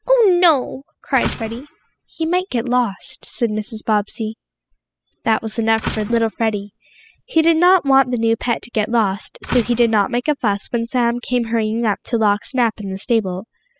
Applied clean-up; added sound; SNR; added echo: classical method spectral subtraction.